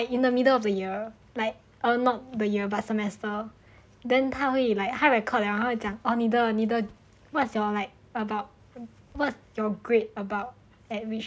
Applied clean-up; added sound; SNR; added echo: none; none; none; none.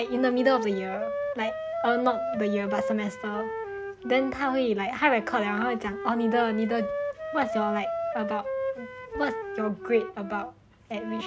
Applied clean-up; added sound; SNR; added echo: none; Wind instrument, woodwind instrument; 6 dB; none.